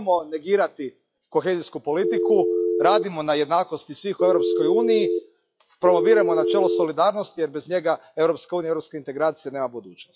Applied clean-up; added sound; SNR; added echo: classical method log-MMSE.